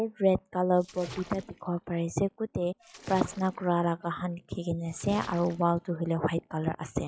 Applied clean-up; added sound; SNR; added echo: classical method log-MMSE.